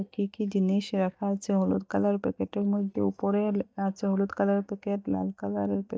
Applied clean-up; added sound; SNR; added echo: neural mask model DeepFilterNet 3.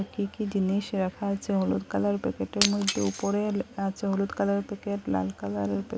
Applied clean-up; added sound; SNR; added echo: none; Shatter; 11 dB; none.